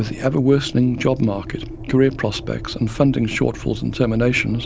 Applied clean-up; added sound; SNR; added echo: none; Engine; 13 dB; none.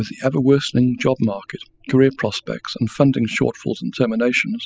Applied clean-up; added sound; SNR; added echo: classical method spectral subtraction.